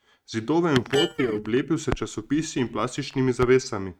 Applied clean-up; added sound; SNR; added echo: neural mask model RNNoise.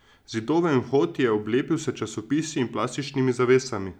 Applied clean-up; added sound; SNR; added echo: none; none; none; none.